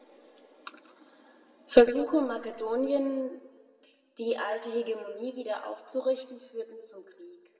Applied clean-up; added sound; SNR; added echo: none; none; none; reverberation time 2.4 s.